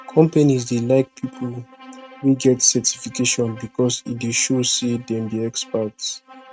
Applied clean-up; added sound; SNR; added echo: neural mask model RNNoise.